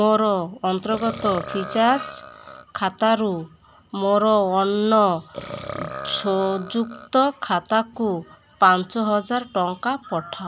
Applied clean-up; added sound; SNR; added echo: none; Burping, eructation; 14 dB; none.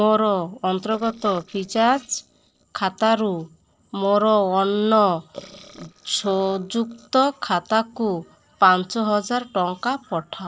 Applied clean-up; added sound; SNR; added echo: neural separator model SepFormer DNS4.